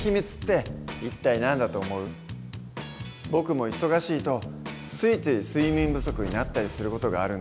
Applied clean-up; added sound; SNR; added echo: none; Fire; 14 dB; none.